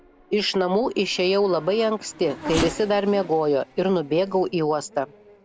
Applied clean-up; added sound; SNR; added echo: none; Race car, auto racing / Accelerating, revving, vroom; 13 dB; none.